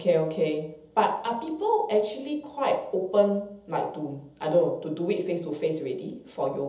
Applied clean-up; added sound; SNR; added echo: none; none; none; reverberation time 0.7 s.